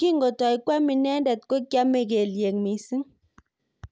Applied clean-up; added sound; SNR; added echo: none; none; none; none.